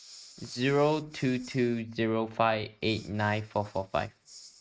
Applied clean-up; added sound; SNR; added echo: neural mask model RNNoise.